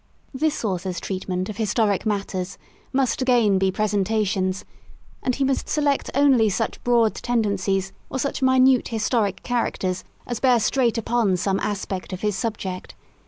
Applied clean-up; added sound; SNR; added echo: none; Bass drum + Rain; 20 dB; none.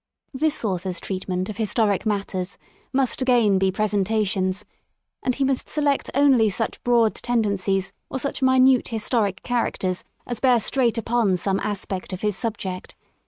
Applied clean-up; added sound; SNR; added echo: neural mask model RNNoise.